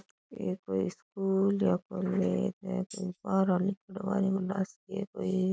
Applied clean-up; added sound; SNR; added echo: none; Tambourine; 19 dB; none.